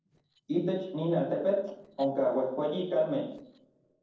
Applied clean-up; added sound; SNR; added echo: neural separator model SepFormer DNS4.